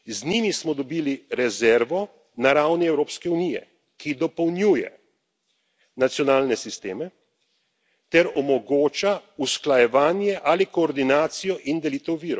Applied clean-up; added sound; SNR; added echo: none; none; none; none.